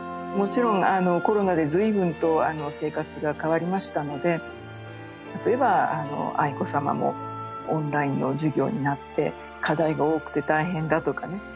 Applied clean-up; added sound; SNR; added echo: none; none; none; none.